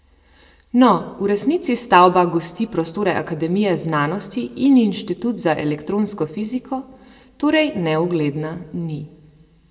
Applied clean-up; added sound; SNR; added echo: none; none; none; reverberation time 1.1 s.